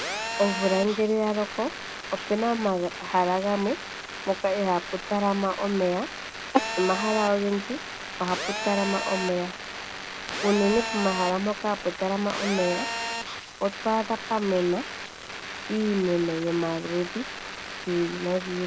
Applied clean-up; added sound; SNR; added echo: none; Telephone; 7 dB; none.